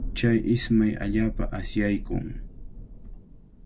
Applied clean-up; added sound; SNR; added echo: none; Thunder; 7 dB; none.